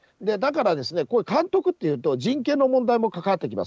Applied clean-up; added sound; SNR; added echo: none; none; none; none.